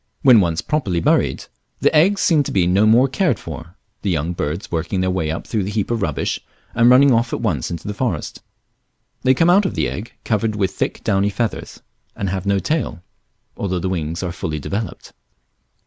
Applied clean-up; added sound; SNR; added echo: none; none; none; none.